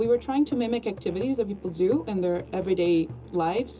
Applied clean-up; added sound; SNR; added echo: none; Musical instrument; 18 dB; reverberation time 0.2 s.